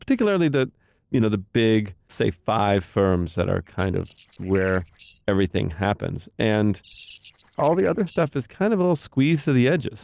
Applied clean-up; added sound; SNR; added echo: neural separator model SepFormer DNS4.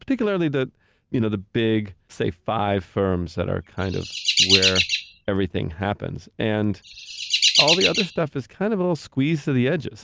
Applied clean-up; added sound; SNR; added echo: none; Chirp, tweet; -1 dB; none.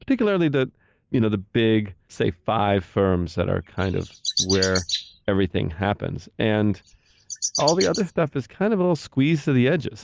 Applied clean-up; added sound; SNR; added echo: neural mask model Resemble Enhance denoiser.